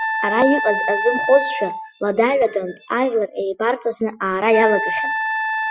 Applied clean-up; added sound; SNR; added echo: classical method Wiener filter.